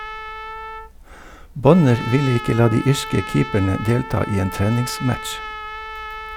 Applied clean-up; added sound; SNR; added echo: none; Trumpet; 11 dB; none.